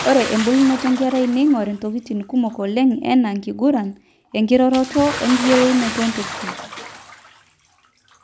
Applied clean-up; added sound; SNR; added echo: none; Bathtub (filling or washing) / Splash, splatter; 12 dB; none.